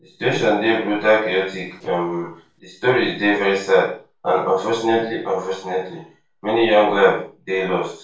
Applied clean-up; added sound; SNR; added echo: neural separator model SepFormer DNS4.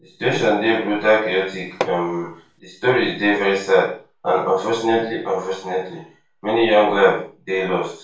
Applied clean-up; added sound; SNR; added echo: none; Hammer; 11 dB; reverberation time 0.3 s.